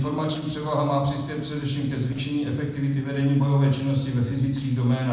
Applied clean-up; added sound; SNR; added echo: neural separator model SepFormer DNS4.